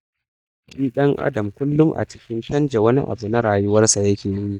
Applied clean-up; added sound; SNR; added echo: neural mask model DeepFilterNet 3.